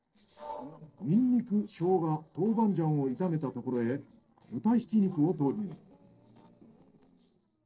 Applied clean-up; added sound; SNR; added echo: neural separator model SepFormer DNS4.